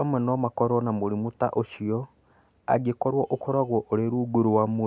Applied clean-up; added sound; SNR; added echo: none; none; none; none.